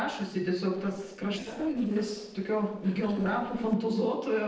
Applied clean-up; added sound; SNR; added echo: neural separator model SepFormer DNS4.